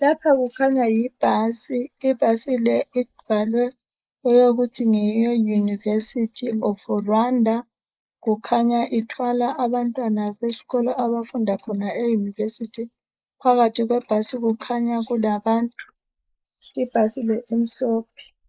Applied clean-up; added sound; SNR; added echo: neural mask model Resemble Enhance denoiser.